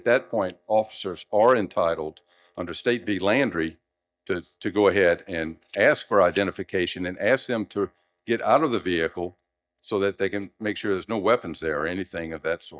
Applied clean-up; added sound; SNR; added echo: neural mask model DeepFilterNet 3.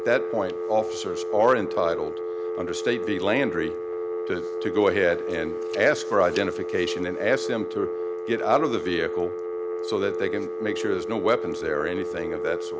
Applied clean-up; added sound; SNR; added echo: none; Telephone; 4 dB; none.